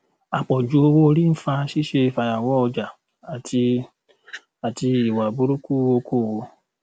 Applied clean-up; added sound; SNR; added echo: none; none; none; none.